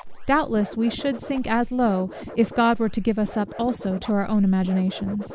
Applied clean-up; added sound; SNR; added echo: neural mask model Resemble Enhance denoiser.